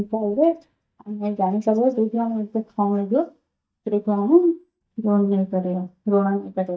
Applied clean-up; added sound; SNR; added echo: neural mask model DeepFilterNet 3.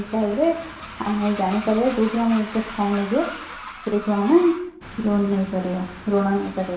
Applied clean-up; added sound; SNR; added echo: none; Train; 14 dB; reverberation time 0.8 s.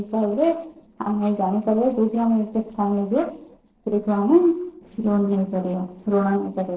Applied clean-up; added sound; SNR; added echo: neural separator model SepFormer DNS4.